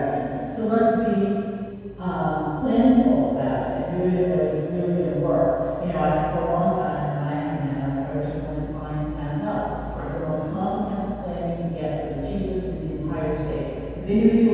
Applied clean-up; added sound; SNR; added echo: none; none; none; reverberation time 2.1 s.